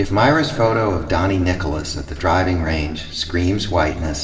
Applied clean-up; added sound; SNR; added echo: neural separator model SepFormer DNS4.